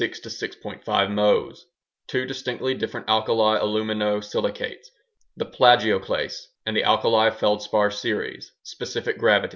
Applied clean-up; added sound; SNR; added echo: none; none; none; none.